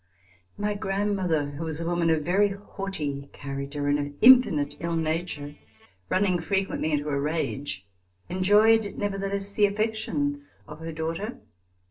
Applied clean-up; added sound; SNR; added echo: neural separator model SepFormer DNS4.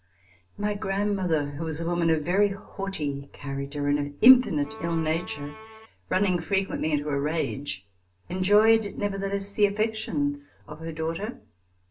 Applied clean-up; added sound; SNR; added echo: none; Bowed string instrument; 15 dB; reverberation time 0.2 s.